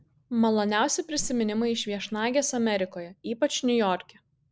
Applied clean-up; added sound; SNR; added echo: none; Whoosh, swoosh, swish; 18 dB; none.